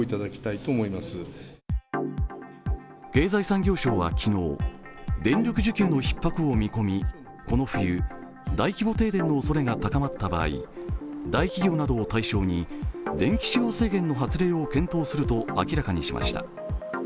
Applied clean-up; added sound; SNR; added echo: none; none; none; none.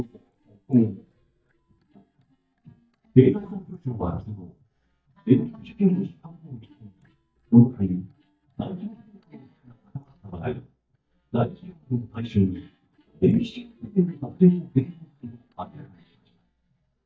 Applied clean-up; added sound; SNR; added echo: neural mask model DeepFilterNet 3.